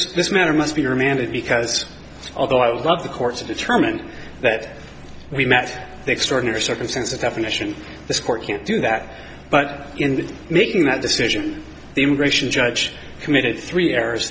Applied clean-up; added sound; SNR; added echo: none; none; none; none.